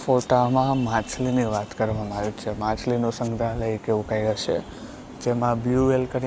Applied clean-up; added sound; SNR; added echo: none; none; none; none.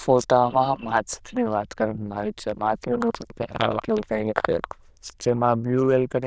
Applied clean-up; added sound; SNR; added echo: neural diffusion model UNIVERSE++.